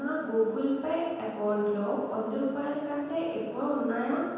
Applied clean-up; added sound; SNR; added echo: none; none; none; reverberation time 1.2 s.